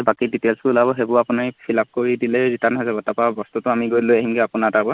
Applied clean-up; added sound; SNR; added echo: none; none; none; none.